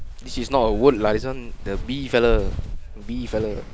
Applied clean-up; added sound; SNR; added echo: none; Walk, footsteps; 5 dB; none.